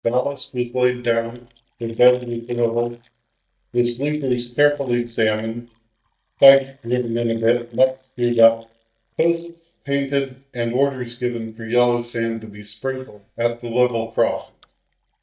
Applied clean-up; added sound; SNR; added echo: neural mask model DeepFilterNet 3.